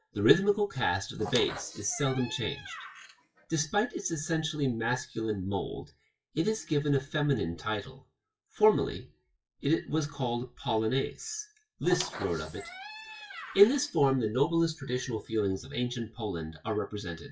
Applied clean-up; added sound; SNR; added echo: classical method WPE with log-MMSE.